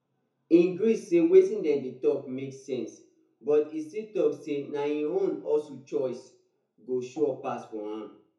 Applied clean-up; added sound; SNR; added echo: none; none; none; reverberation time 0.6 s.